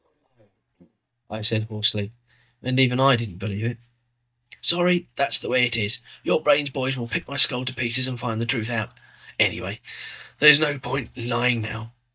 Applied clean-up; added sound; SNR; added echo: neural mask model DeepFilterNet 3.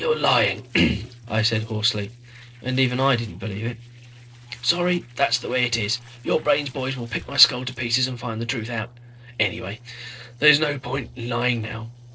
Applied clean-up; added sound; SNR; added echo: neural separator model SepFormer DNS4.